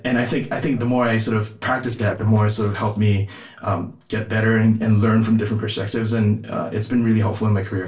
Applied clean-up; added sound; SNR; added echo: neural separator model SepFormer DNS4.